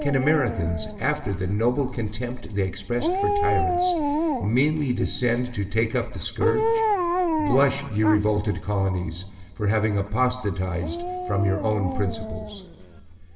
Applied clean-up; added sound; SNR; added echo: none; Dog; 4 dB; reverberation time 1.9 s.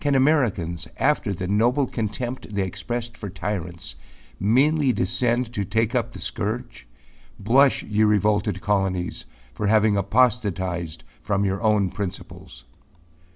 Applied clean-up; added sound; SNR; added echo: none; none; none; none.